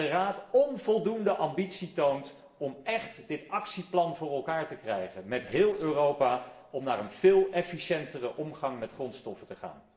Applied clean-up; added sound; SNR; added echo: neural separator model SepFormer DNS4.